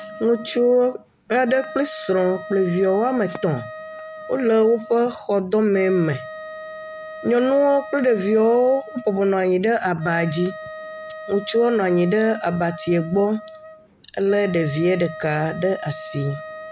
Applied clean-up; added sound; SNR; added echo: none; Wind instrument, woodwind instrument; 15 dB; none.